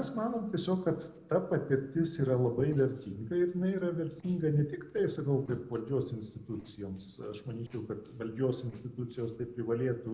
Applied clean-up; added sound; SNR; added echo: neural separator model SepFormer DNS4.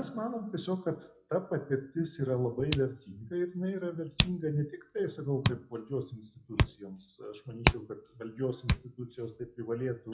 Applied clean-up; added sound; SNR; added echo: classical method WPE with log-MMSE.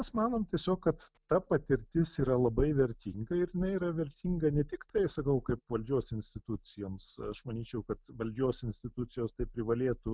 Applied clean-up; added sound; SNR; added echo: none; none; none; none.